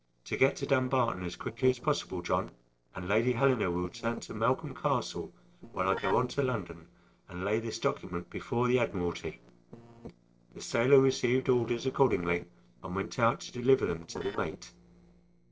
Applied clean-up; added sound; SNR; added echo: neural separator model SepFormer DNS4.